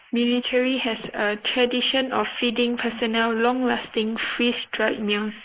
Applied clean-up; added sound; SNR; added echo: neural mask model Resemble Enhance denoiser.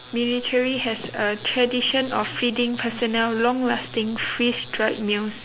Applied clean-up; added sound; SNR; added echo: none; none; none; none.